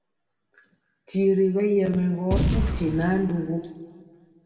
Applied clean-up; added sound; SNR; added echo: none; Boom; 2 dB; reverberation time 1.9 s.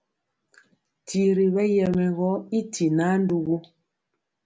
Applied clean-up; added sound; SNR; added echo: none; none; none; none.